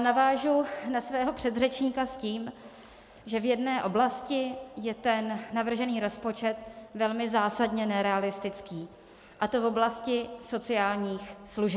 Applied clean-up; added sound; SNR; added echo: none; none; none; none.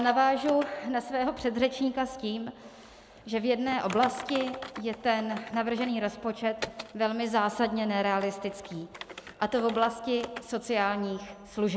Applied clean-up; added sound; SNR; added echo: none; Typing; 16 dB; none.